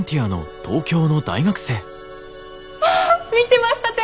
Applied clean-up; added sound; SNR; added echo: none; none; none; none.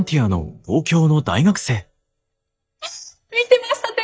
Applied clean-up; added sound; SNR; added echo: neural mask model DeepFilterNet 3.